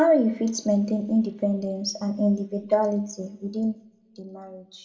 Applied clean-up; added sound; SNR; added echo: none; none; none; reverberation time 0.6 s.